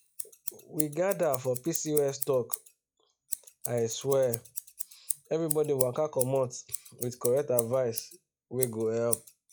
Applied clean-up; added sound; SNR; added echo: classical method log-MMSE.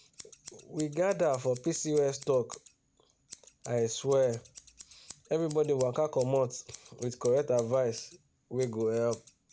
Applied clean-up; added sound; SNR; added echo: none; Scissors; 7 dB; none.